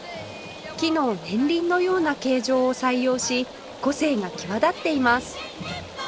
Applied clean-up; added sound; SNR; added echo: none; Rain; 16 dB; none.